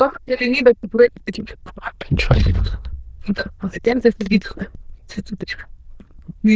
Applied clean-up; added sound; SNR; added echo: neural diffusion model UNIVERSE++.